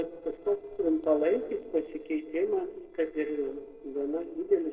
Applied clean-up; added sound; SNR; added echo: neural separator model SepFormer DNS4.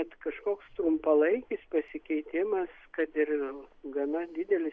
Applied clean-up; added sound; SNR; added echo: none; none; none; none.